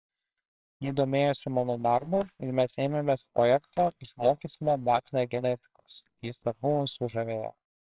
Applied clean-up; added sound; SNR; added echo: neural separator model SepFormer WHAMR!.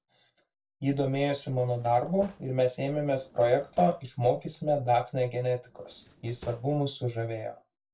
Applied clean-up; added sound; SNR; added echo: neural separator model SepFormer DNS4.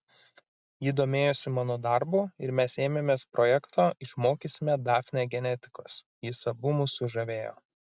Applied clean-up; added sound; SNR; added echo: none; none; none; none.